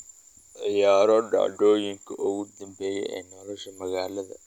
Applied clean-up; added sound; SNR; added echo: none; none; none; none.